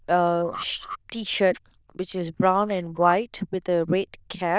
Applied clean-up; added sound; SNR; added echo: neural diffusion model UNIVERSE++.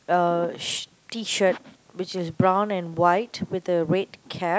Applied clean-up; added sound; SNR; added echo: none; none; none; none.